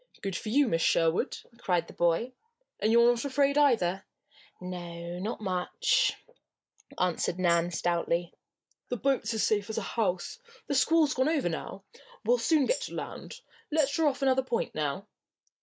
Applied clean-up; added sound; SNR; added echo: neural mask model Resemble Enhance denoiser.